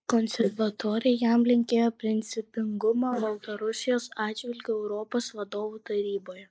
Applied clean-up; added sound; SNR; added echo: neural mask model Resemble Enhance denoiser.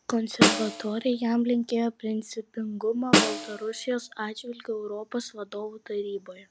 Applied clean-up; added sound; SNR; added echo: none; Snare drum; -1 dB; none.